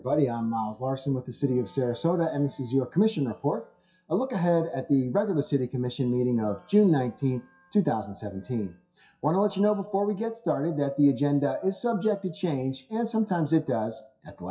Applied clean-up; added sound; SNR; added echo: classical method WPE with log-MMSE.